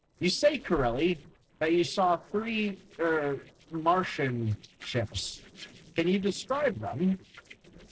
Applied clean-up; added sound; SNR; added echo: neural separator model SepFormer DNS4.